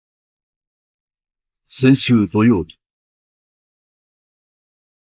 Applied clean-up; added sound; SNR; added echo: neural mask model Resemble Enhance denoiser.